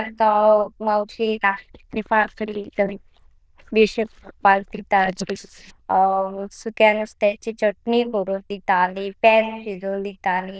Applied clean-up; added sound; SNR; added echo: neural diffusion model UNIVERSE++.